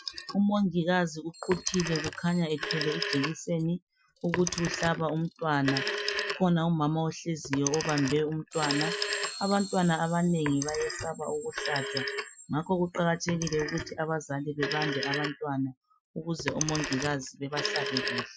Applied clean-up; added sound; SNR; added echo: classical method Wiener filter.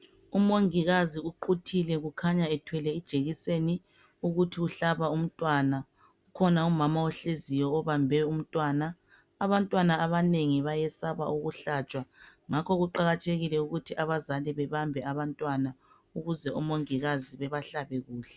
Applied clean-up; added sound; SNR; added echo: none; none; none; none.